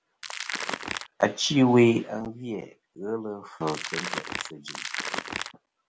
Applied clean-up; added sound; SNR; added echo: none; Crackle; 6 dB; none.